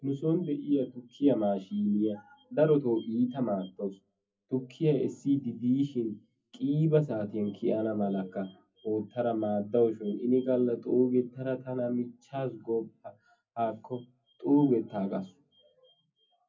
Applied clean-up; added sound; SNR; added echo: none; none; none; reverberation time 0.3 s.